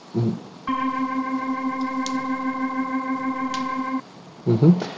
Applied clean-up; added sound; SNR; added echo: none; Organ; -1 dB; none.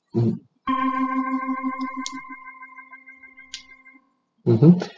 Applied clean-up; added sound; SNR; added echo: classical method spectral subtraction.